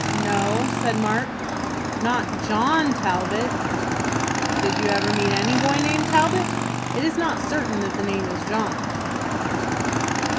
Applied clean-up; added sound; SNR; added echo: none; Motorcycle / Engine; -1 dB; none.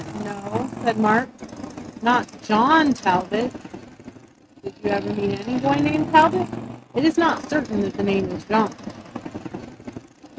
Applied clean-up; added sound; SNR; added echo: neural mask model RNNoise.